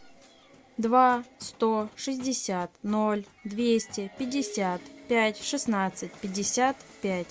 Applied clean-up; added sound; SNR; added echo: none; none; none; none.